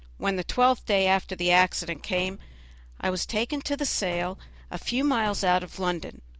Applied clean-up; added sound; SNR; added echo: none; Slam; 19 dB; none.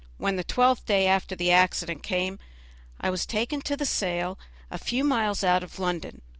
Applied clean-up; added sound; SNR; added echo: none; none; none; none.